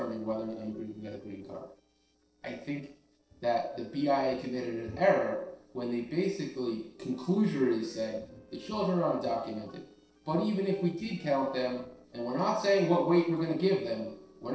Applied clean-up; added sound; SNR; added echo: neural separator model SepFormer DNS4.